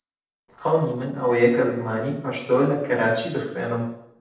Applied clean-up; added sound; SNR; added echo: neural separator model SepFormer DNS4.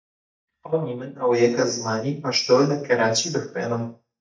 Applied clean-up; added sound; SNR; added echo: neural mask model DeepFilterNet 3.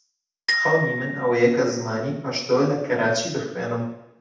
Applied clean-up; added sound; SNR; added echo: none; Glockenspiel; 8 dB; reverberation time 0.8 s.